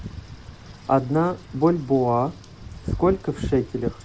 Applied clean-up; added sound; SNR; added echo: none; Wind / Rain; 11 dB; none.